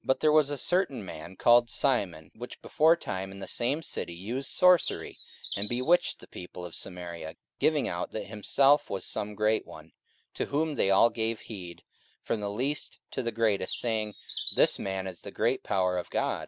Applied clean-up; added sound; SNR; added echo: none; Bird; 8 dB; none.